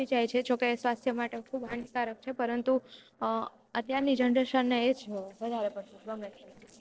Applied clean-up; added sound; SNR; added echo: neural separator model SepFormer DNS4.